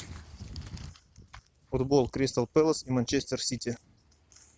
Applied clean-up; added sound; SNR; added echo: none; none; none; none.